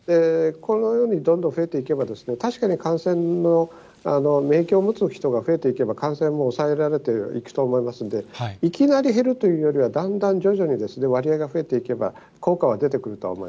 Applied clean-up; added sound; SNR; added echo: none; none; none; none.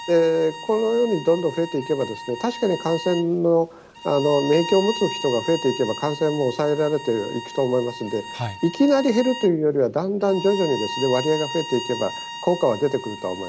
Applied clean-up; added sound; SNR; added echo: none; Bowed string instrument; 12 dB; none.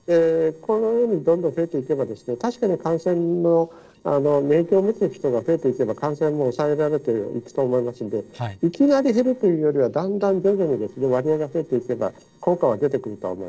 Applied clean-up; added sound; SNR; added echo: neural separator model SepFormer DNS4.